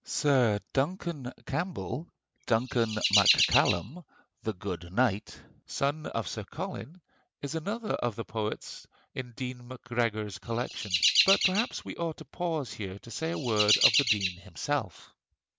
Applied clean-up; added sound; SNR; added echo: none; Chirp, tweet; -1 dB; none.